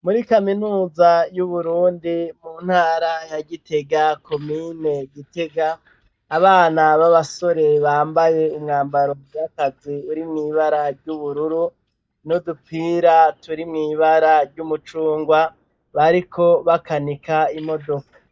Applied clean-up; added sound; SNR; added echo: neural mask model DeepFilterNet 3.